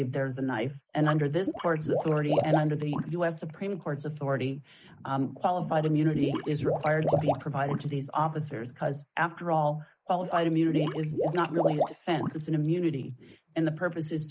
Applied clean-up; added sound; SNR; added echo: neural mask model Resemble Enhance denoiser.